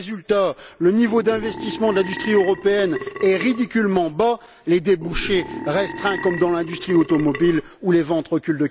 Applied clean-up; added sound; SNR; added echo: none; Burping, eructation; 11 dB; none.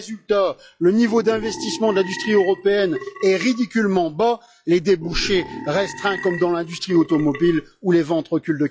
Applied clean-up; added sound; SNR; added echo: classical method log-MMSE.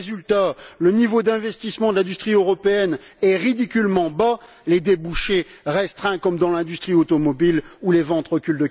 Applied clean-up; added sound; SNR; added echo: none; none; none; none.